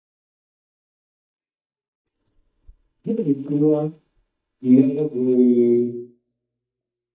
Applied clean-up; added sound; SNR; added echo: neural mask model DeepFilterNet 3.